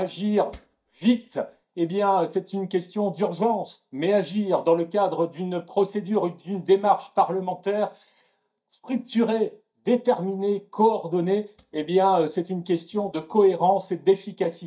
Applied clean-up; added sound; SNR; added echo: neural mask model DeepFilterNet 3.